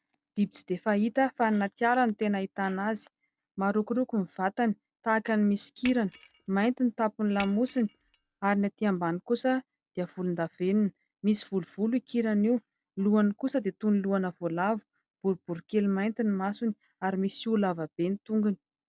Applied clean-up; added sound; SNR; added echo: none; Shatter; 17 dB; none.